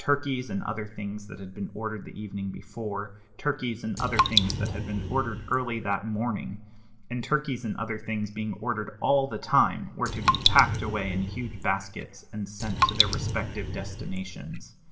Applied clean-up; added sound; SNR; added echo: none; Raindrop; -1 dB; reverberation time 0.8 s.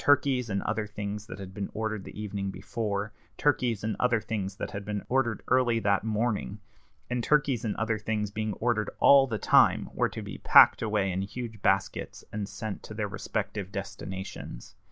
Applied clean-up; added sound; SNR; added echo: none; none; none; none.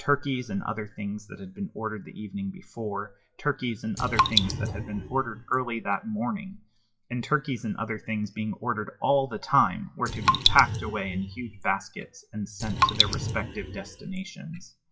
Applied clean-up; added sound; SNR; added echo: classical method WPE with log-MMSE.